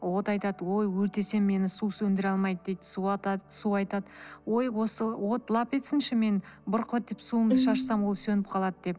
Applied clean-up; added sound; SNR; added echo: none; Bowed string instrument; 1 dB; none.